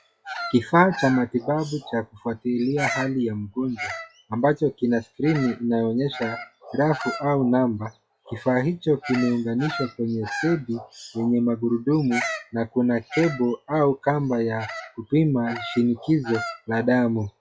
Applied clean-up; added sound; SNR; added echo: classical method log-MMSE.